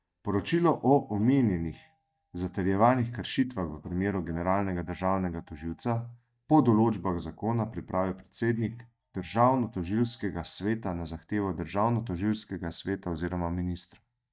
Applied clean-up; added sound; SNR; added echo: neural mask model DeepFilterNet 3.